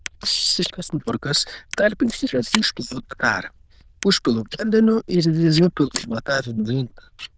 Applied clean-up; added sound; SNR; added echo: neural diffusion model UNIVERSE++.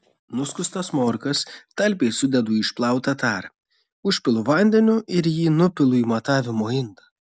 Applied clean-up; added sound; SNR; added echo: none; none; none; none.